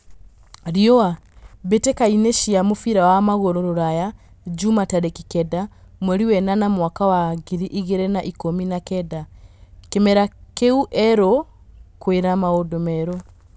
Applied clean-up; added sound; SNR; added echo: none; none; none; none.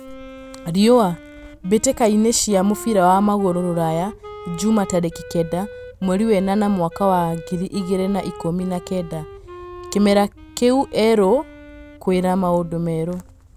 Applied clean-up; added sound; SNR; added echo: none; Wind instrument, woodwind instrument; 18 dB; none.